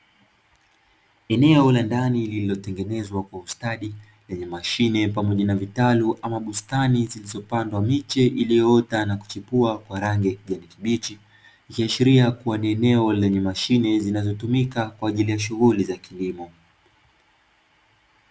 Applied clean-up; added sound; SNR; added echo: none; none; none; none.